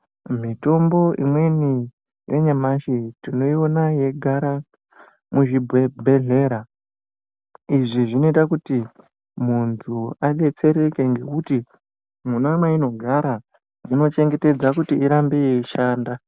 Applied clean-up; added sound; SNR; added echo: none; none; none; none.